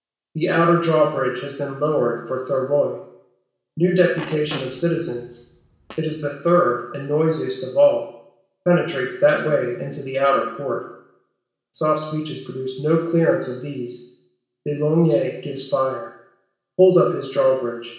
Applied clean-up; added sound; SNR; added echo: none; Fart; 18 dB; reverberation time 0.7 s.